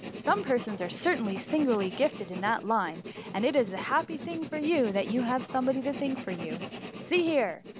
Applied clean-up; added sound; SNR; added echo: none; Writing; 11 dB; none.